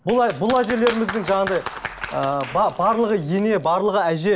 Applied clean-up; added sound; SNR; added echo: none; Wood; 19 dB; none.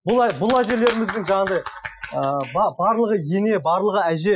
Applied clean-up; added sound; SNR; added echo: classical method Wiener filter.